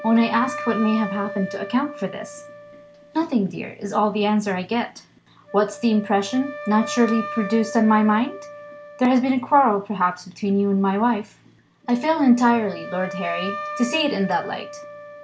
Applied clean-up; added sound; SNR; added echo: none; Wind instrument, woodwind instrument; 13 dB; none.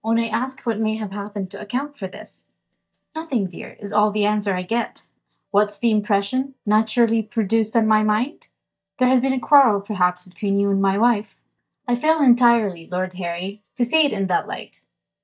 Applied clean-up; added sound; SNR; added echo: neural mask model DeepFilterNet 3.